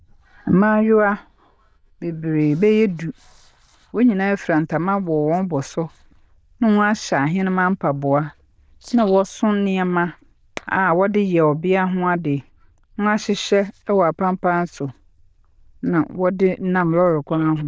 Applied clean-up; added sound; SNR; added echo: neural diffusion model UNIVERSE++.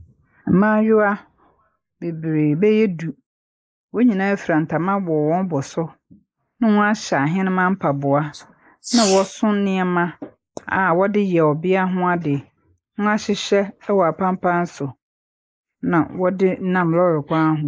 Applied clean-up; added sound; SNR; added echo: neural mask model Resemble Enhance denoiser.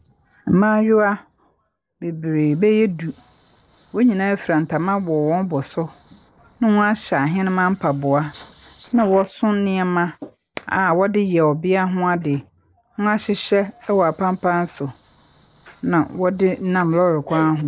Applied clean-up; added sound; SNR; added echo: neural separator model SepFormer DNS4.